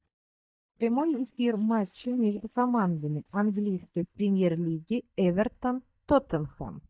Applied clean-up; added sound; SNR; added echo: neural mask model DeepFilterNet 3.